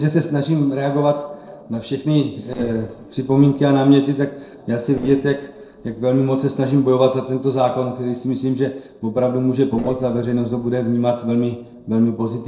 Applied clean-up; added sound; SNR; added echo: neural separator model SepFormer DNS4.